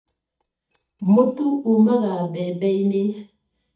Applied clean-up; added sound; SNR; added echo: neural mask model DeepFilterNet 3.